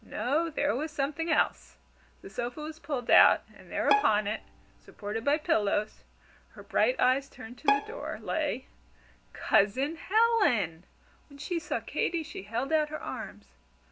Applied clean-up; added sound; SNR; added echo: none; Bowed string instrument; 5 dB; none.